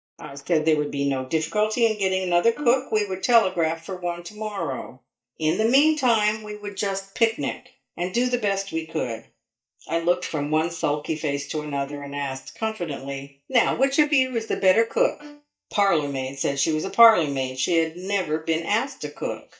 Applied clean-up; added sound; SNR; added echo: neural mask model DeepFilterNet 3.